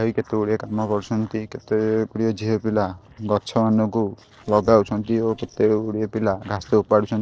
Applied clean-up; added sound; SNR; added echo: neural separator model SepFormer DNS4.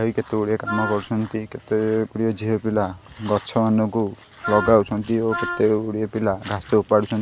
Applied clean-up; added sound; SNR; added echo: none; Wind instrument, woodwind instrument; 9 dB; none.